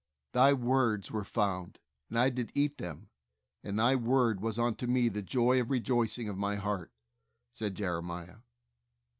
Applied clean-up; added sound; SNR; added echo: none; none; none; none.